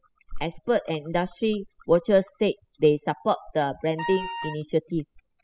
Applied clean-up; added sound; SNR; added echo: classical method spectral subtraction.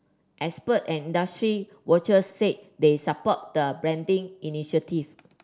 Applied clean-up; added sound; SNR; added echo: none; none; none; none.